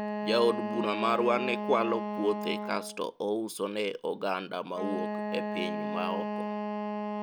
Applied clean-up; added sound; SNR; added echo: none; Wind instrument, woodwind instrument; 3 dB; none.